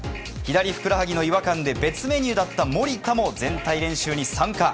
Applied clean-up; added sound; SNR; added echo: none; none; none; none.